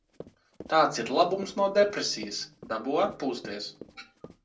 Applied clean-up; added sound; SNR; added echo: none; Run; 19 dB; reverberation time 0.2 s.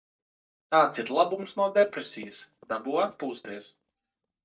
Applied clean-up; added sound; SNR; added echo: neural mask model DeepFilterNet 3.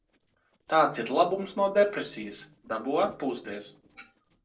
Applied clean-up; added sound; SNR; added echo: neural separator model SepFormer DNS4.